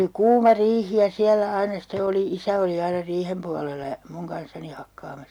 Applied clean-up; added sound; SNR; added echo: none; none; none; none.